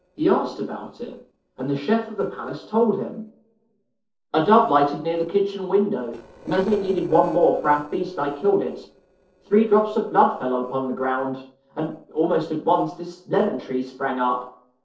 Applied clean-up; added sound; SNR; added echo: neural separator model SepFormer DNS4.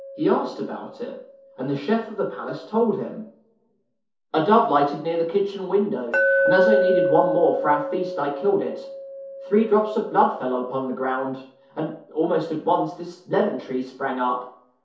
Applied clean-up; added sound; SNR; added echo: none; Glass; 5 dB; reverberation time 0.5 s.